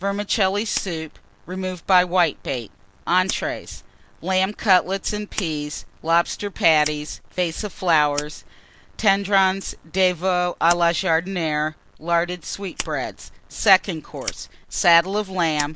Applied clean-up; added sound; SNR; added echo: none; Fire; 16 dB; none.